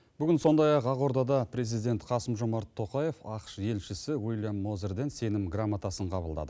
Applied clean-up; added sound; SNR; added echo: none; none; none; none.